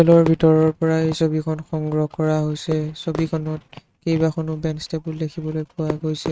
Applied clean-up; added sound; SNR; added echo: neural mask model RNNoise.